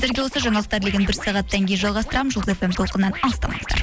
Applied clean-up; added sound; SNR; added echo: none; Scratching (performance technique); 13 dB; none.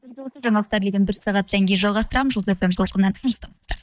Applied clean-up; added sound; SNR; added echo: neural mask model DeepFilterNet 3.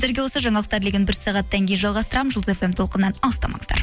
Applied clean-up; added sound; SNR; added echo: none; none; none; none.